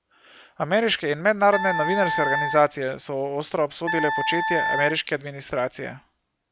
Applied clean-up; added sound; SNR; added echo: none; Wind instrument, woodwind instrument; 3 dB; none.